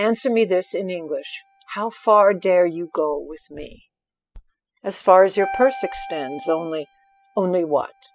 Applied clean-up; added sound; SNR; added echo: classical method spectral subtraction.